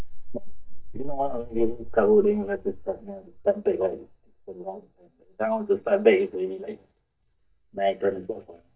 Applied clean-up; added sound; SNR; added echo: neural mask model DeepFilterNet 3.